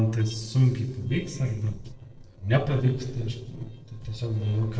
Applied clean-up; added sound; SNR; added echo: neural separator model SepFormer DNS4.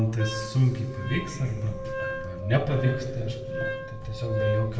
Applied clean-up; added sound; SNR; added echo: none; Wind instrument, woodwind instrument; 7 dB; reverberation time 1.7 s.